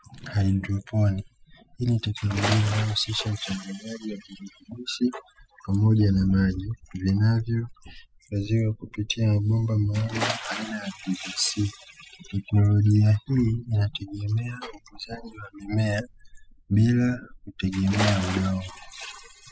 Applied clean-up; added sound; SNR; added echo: classical method spectral subtraction.